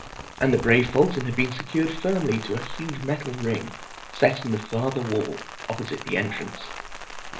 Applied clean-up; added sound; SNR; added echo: none; Rain; 11 dB; reverberation time 0.3 s.